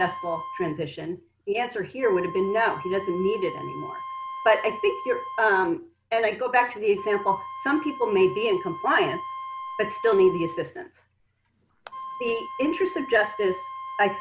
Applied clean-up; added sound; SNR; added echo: none; Wind instrument, woodwind instrument; 12 dB; none.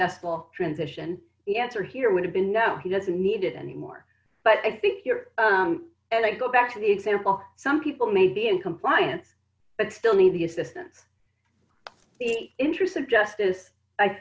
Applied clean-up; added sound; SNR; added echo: none; none; none; none.